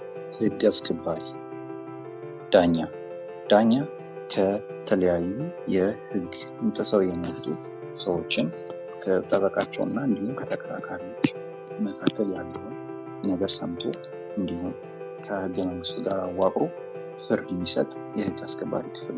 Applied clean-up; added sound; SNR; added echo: none; Piano; 10 dB; none.